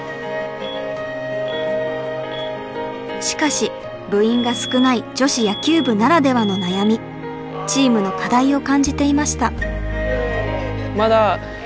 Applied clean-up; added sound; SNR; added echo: none; Alarm; 14 dB; none.